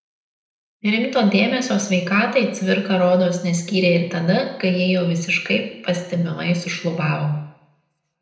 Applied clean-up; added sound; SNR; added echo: none; none; none; reverberation time 0.8 s.